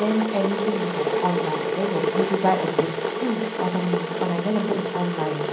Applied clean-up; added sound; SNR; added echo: none; Boiling / Water; 0 dB; reverberation time 0.6 s.